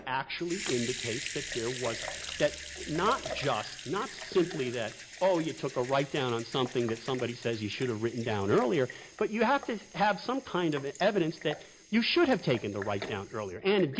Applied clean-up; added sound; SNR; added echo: none; Sink (filling or washing) / Water tap, faucet / Liquid; 12 dB; none.